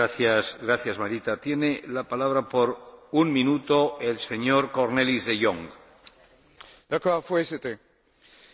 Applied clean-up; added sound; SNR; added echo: none; none; none; none.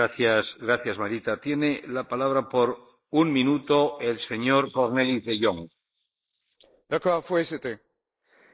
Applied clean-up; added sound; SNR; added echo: neural mask model Resemble Enhance denoiser.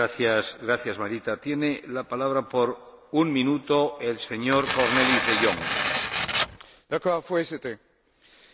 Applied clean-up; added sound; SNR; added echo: none; Tearing; 0 dB; none.